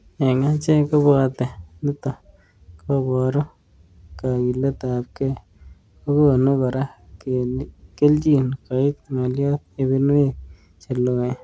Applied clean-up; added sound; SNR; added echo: none; none; none; none.